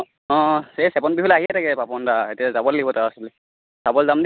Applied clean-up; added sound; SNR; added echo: none; none; none; none.